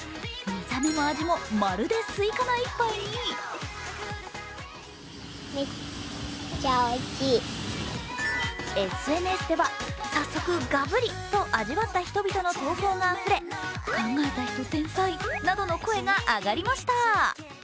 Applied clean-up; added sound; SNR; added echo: none; none; none; none.